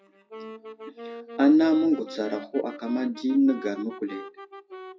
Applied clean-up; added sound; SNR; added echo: classical method WPE with log-MMSE.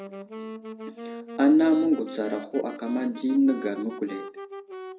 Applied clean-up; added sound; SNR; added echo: none; Wind instrument, woodwind instrument; 13 dB; reverberation time 0.3 s.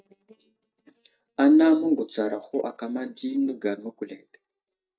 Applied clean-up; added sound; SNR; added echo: neural mask model DeepFilterNet 3.